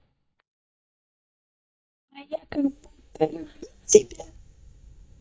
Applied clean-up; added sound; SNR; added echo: neural mask model DeepFilterNet 3.